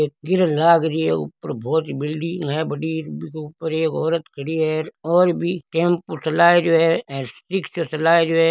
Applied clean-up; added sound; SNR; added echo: none; none; none; none.